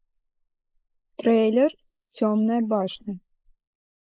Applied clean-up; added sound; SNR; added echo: neural mask model Resemble Enhance denoiser.